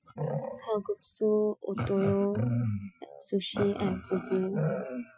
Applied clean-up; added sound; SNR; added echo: classical method Wiener filter.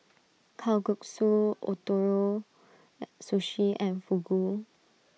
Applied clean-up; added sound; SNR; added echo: none; none; none; none.